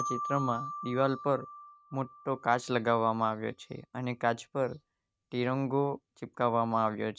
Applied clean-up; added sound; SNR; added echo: neural mask model RNNoise.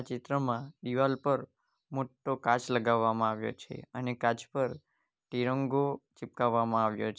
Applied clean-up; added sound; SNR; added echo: none; none; none; none.